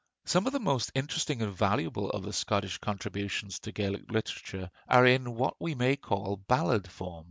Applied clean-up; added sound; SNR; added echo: none; none; none; none.